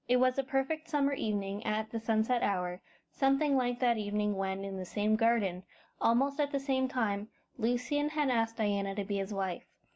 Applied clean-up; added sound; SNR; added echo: none; none; none; none.